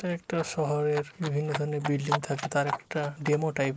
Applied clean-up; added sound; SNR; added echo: neural mask model Resemble Enhance denoiser.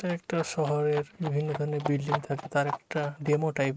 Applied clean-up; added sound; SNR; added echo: neural mask model RNNoise.